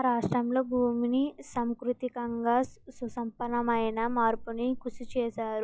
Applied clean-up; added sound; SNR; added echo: classical method log-MMSE.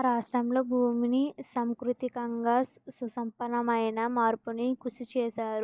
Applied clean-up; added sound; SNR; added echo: neural mask model DeepFilterNet 3.